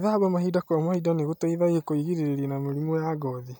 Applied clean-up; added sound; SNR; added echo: none; none; none; none.